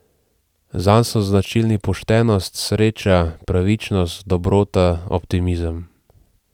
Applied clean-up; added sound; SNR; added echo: none; none; none; none.